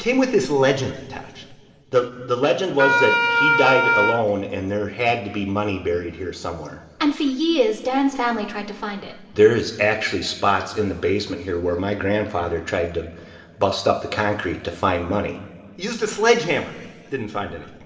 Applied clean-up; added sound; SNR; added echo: none; Wind instrument, woodwind instrument; -3 dB; reverberation time 2.5 s.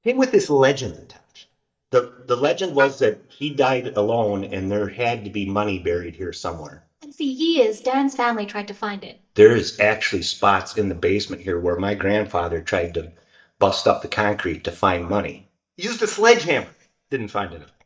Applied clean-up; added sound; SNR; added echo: neural mask model DeepFilterNet 3.